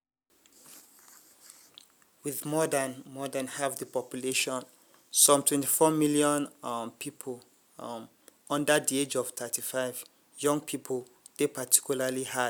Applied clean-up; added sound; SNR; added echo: none; none; none; none.